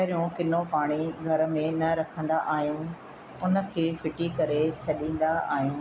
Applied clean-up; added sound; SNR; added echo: none; none; none; none.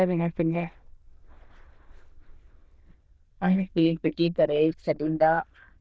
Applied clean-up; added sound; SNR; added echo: neural diffusion model UNIVERSE++.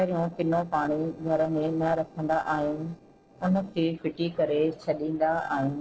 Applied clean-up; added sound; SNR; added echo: neural separator model SepFormer DNS4.